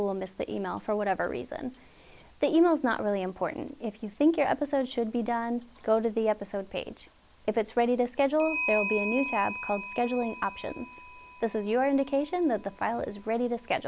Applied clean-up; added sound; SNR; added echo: none; Clock; 13 dB; none.